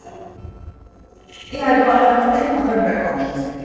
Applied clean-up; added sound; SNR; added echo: neural separator model SepFormer DNS4.